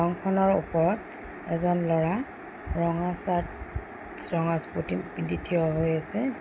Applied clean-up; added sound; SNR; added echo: none; none; none; none.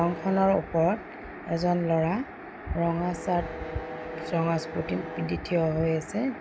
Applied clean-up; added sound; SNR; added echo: none; Bowed string instrument; 14 dB; none.